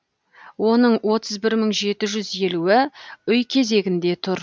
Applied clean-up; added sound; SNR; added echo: none; none; none; none.